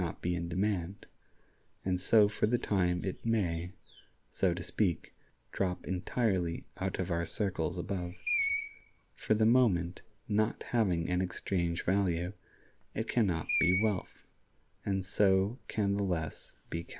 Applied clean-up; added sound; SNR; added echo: none; Screech; 9 dB; none.